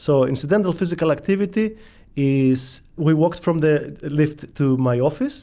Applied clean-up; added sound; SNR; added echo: none; none; none; none.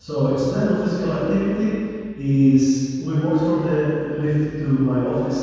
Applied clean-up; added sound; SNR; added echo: none; none; none; reverberation time 2.1 s.